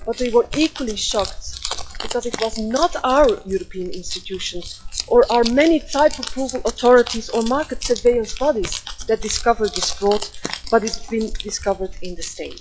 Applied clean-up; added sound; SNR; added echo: classical method log-MMSE.